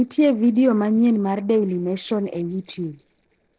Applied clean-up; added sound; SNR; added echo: neural separator model SepFormer DNS4.